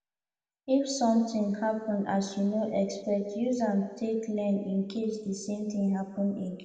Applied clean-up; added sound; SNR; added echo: none; none; none; reverberation time 1.4 s.